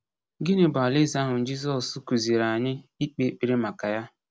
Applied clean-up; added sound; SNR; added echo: none; none; none; none.